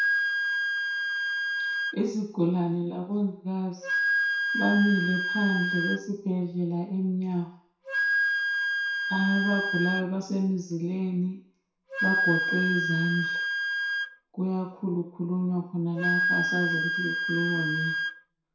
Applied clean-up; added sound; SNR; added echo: none; Wind instrument, woodwind instrument; 0 dB; reverberation time 0.6 s.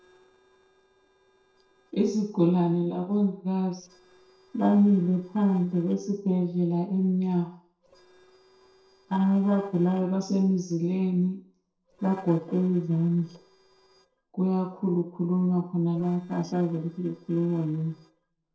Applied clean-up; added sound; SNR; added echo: neural separator model SepFormer DNS4.